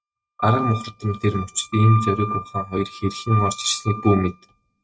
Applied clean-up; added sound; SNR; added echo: neural mask model RNNoise.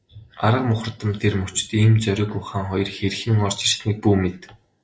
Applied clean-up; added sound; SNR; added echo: neural mask model Resemble Enhance denoiser.